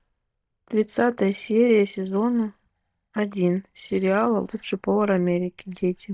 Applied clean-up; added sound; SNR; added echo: neural mask model DeepFilterNet 3.